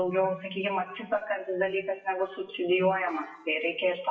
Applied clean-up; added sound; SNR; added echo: classical method WPE with log-MMSE.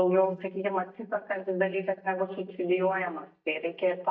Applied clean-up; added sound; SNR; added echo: neural mask model DeepFilterNet 3.